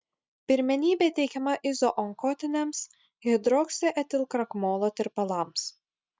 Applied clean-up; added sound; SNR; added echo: none; none; none; none.